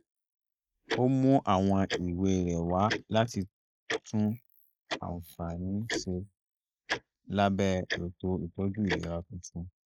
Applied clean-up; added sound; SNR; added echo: neural mask model Resemble Enhance denoiser.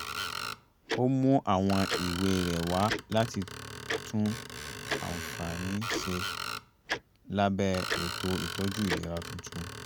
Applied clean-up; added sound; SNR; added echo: none; Screech + Tick-tock; 6 dB; none.